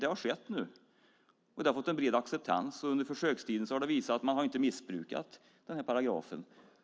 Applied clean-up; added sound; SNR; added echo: none; none; none; none.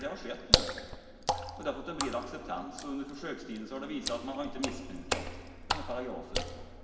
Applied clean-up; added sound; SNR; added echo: none; Water / Splash, splatter; -3 dB; reverberation time 2.6 s.